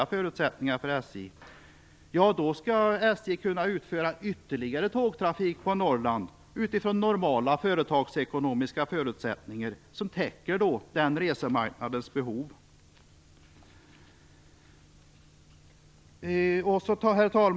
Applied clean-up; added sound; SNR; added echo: none; none; none; none.